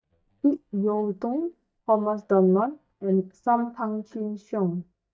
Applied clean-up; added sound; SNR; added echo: neural mask model DeepFilterNet 3.